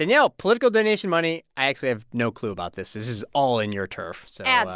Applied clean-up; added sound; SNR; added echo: none; none; none; none.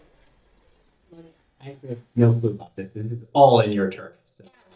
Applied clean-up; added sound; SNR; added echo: neural mask model DeepFilterNet 3.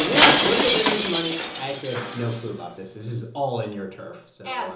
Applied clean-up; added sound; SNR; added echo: none; Shatter; -3 dB; reverberation time 0.6 s.